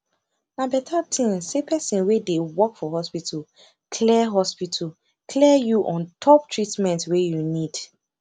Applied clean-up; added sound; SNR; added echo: none; none; none; none.